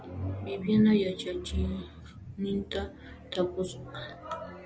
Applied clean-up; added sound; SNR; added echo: none; none; none; none.